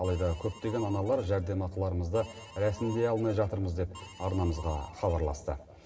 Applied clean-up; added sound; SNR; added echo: none; Harmonica; 19 dB; reverberation time 1.6 s.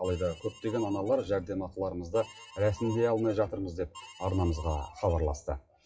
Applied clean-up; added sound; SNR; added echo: classical method WPE with log-MMSE.